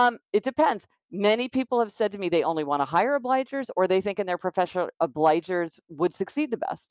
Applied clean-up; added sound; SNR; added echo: none; none; none; none.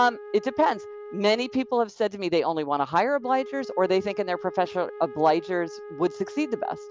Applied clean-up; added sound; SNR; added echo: none; Wind instrument, woodwind instrument; 15 dB; none.